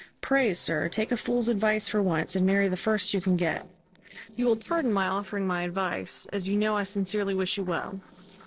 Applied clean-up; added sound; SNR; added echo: neural separator model SepFormer DNS4.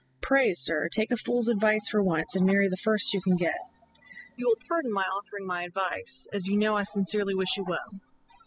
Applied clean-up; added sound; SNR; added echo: classical method spectral subtraction.